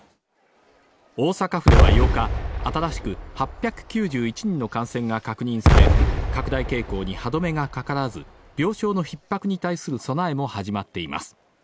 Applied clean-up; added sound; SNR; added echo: none; Explosion; -5 dB; none.